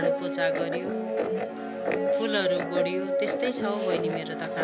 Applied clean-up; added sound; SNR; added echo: none; Guitar; -5 dB; none.